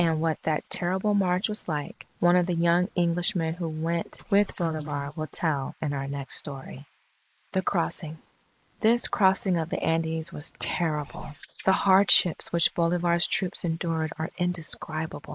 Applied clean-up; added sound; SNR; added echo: neural mask model Resemble Enhance denoiser.